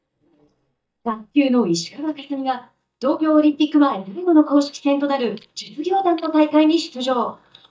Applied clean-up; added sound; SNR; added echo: neural mask model DeepFilterNet 3.